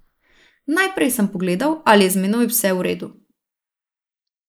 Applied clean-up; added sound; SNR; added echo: neural mask model Resemble Enhance denoiser.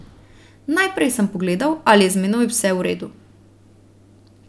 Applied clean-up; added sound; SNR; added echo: none; none; none; none.